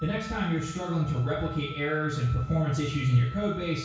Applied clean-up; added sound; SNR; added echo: none; Wind instrument, woodwind instrument; 16 dB; reverberation time 0.6 s.